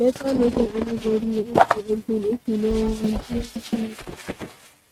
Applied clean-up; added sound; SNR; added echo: neural mask model RNNoise.